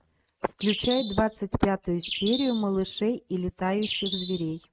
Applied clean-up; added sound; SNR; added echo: neural mask model RNNoise.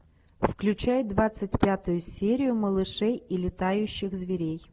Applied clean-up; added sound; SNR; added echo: none; none; none; none.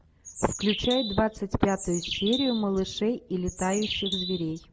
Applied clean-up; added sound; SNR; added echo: none; Bird; 7 dB; none.